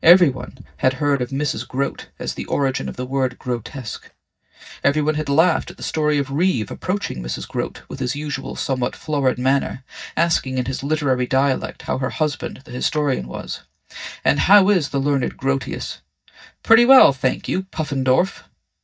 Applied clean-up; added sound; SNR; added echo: neural mask model DeepFilterNet 3.